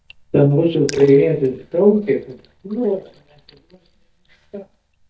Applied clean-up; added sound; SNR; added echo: neural mask model DeepFilterNet 3.